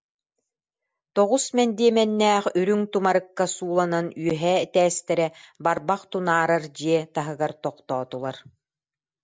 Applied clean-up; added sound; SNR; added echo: none; none; none; none.